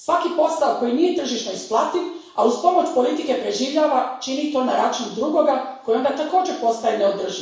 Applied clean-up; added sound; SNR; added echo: none; none; none; reverberation time 0.7 s.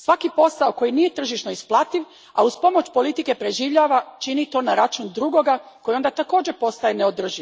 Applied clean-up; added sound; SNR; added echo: none; none; none; none.